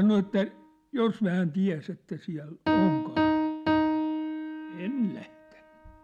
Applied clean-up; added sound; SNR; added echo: none; Piano; 1 dB; none.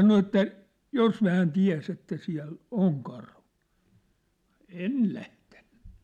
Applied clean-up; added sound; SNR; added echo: none; none; none; none.